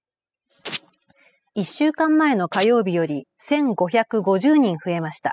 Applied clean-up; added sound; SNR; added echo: classical method spectral subtraction.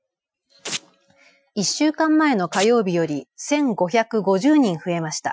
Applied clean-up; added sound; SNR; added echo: classical method Wiener filter.